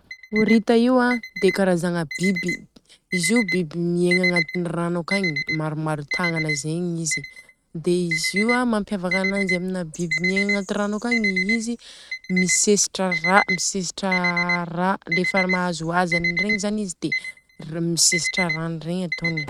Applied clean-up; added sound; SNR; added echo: neural mask model RNNoise.